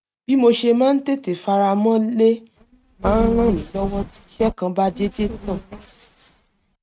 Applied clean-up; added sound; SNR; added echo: neural mask model RNNoise.